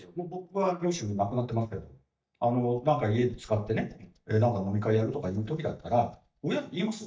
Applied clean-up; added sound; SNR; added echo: neural mask model DeepFilterNet 3.